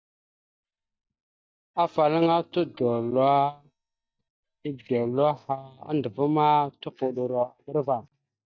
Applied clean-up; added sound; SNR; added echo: neural mask model DeepFilterNet 3.